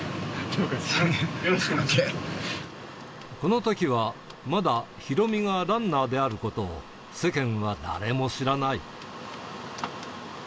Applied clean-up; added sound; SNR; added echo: none; none; none; none.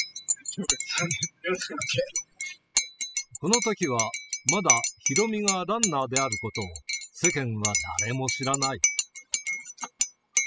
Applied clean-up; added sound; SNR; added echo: classical method spectral subtraction.